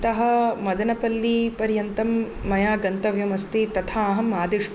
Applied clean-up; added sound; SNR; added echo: none; none; none; none.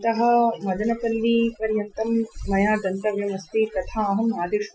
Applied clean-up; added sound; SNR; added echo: classical method Wiener filter.